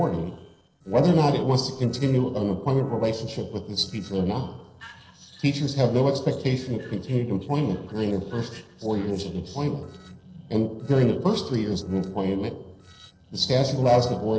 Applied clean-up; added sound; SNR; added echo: neural separator model SepFormer DNS4.